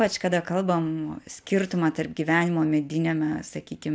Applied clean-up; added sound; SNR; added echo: none; none; none; none.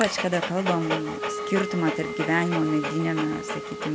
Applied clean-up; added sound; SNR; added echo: none; Wind instrument, woodwind instrument + Dog; 4 dB; none.